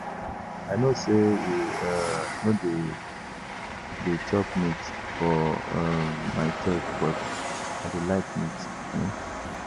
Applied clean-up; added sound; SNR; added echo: none; Train; 5 dB; none.